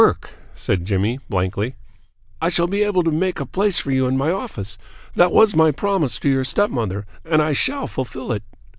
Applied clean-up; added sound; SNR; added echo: none; none; none; none.